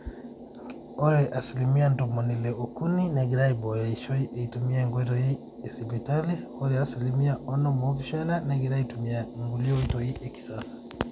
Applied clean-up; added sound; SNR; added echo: none; none; none; none.